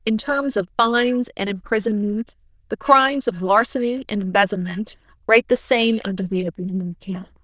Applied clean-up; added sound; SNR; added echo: neural diffusion model UNIVERSE++.